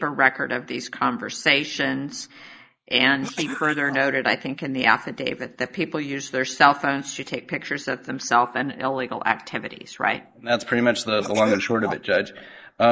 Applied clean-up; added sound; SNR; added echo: neural mask model Resemble Enhance denoiser.